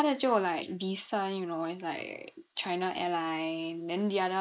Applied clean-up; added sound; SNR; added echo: neural mask model Resemble Enhance denoiser.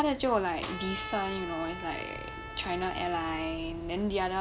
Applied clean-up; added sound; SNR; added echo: none; Snare drum + Trumpet; 10 dB; none.